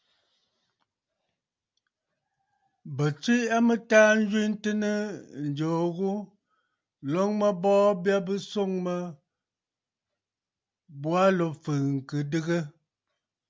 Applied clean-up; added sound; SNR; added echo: none; none; none; none.